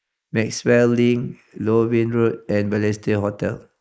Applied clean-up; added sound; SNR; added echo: neural mask model Resemble Enhance denoiser.